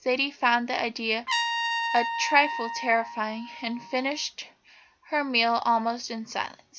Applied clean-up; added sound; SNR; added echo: none; Trumpet; 7 dB; none.